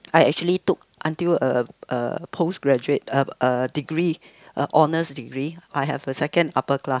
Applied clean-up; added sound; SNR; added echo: none; none; none; none.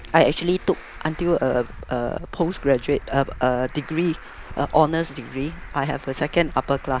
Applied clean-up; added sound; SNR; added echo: none; Traffic noise, roadway noise; 14 dB; none.